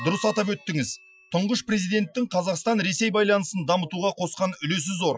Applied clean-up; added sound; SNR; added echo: classical method Wiener filter.